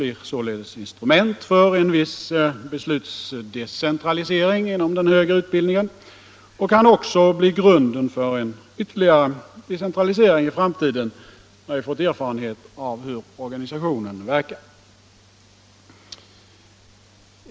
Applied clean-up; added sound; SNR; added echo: none; none; none; none.